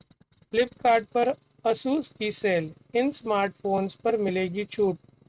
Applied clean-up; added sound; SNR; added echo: neural mask model RNNoise.